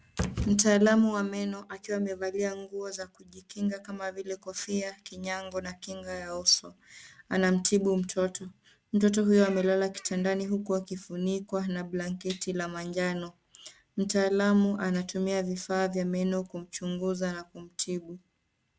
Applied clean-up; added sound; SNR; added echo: none; none; none; none.